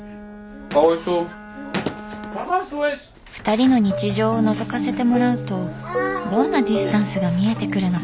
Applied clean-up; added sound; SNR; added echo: none; Bowed string instrument; 17 dB; none.